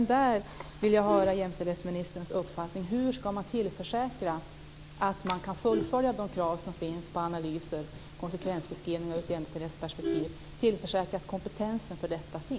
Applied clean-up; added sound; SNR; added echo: none; Vehicle horn, car horn, honking; 12 dB; none.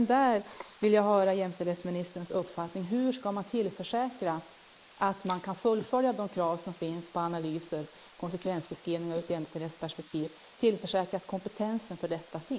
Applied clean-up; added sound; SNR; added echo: neural mask model Resemble Enhance denoiser.